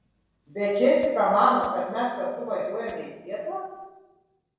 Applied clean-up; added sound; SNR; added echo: neural separator model SepFormer DNS4.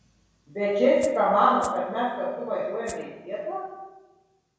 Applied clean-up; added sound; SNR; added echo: none; Rattle (instrument); 20 dB; reverberation time 1.0 s.